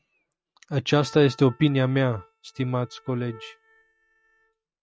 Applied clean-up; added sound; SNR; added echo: neural mask model RNNoise.